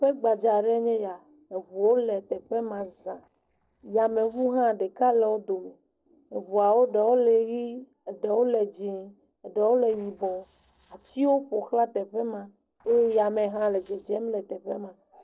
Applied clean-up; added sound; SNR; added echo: neural separator model SepFormer DNS4.